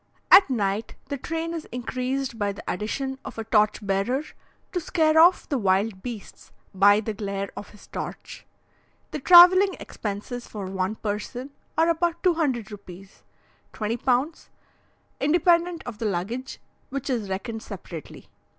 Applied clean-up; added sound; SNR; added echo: none; none; none; none.